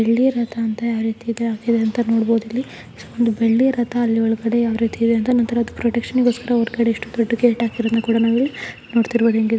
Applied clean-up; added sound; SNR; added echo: none; none; none; none.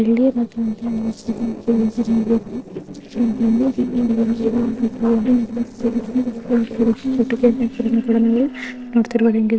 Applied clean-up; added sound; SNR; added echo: neural separator model SepFormer DNS4.